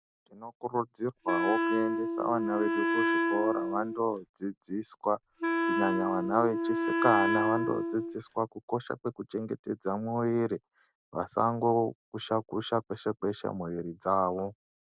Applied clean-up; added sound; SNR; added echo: none; Wind instrument, woodwind instrument; -2 dB; none.